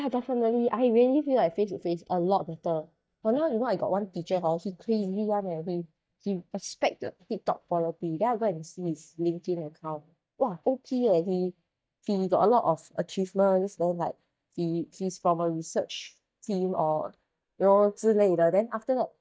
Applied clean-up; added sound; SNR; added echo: neural mask model DeepFilterNet 3.